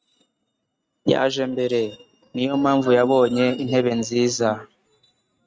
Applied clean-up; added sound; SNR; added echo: neural mask model RNNoise.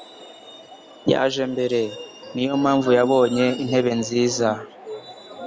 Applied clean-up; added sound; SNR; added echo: none; Bark + Truck; 18 dB; none.